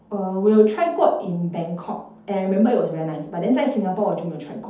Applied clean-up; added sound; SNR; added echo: none; none; none; reverberation time 0.6 s.